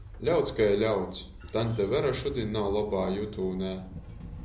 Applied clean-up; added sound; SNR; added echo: none; Train; 14 dB; none.